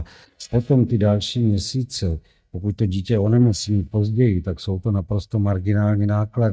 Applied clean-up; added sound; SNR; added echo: neural mask model DeepFilterNet 3.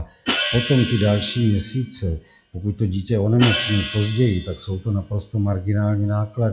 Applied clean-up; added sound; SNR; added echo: classical method log-MMSE.